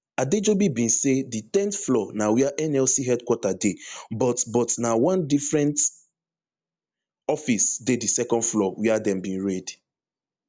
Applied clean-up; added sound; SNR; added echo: none; none; none; none.